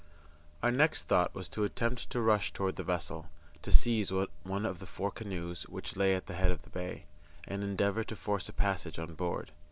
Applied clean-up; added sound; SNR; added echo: none; none; none; none.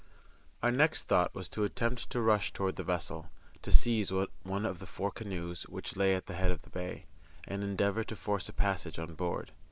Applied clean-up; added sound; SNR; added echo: neural mask model Resemble Enhance denoiser.